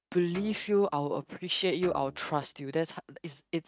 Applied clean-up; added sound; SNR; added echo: neural mask model RNNoise.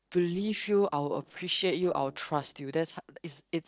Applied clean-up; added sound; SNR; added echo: neural separator model SepFormer DNS4.